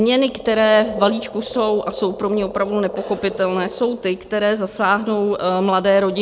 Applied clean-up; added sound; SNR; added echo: none; Frog; 15 dB; none.